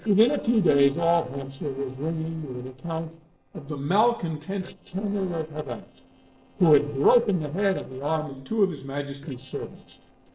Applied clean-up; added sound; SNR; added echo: neural separator model SepFormer DNS4.